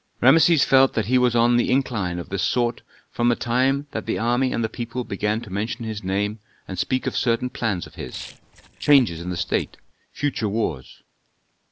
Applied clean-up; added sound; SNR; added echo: neural separator model SepFormer DNS4.